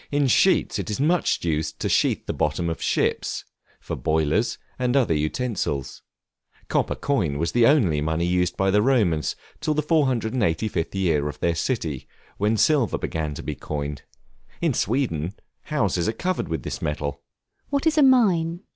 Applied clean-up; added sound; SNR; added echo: none; none; none; none.